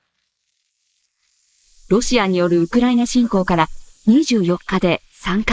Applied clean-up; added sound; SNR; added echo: neural mask model Resemble Enhance denoiser.